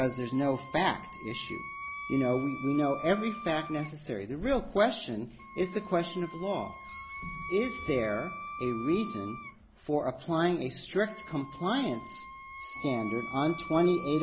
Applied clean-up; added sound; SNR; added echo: none; Wind instrument, woodwind instrument; 12 dB; none.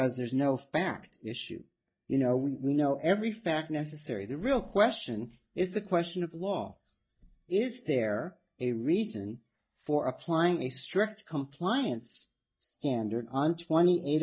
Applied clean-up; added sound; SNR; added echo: neural mask model DeepFilterNet 3.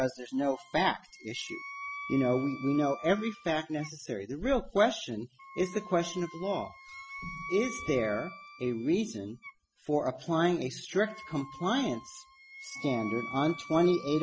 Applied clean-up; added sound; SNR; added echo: classical method spectral subtraction.